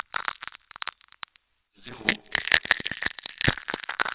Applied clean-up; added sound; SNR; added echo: neural separator model SepFormer WHAMR!.